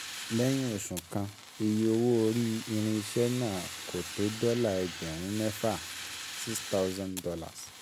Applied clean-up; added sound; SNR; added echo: none; Fire; 11 dB; none.